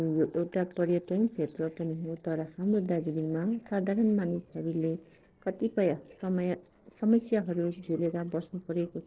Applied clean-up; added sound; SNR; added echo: neural separator model SepFormer DNS4.